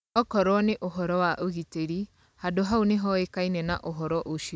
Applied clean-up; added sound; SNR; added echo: none; none; none; none.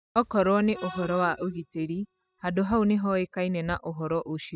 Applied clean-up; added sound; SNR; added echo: classical method spectral subtraction.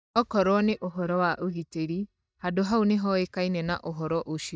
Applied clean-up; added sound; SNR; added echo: neural mask model DeepFilterNet 3.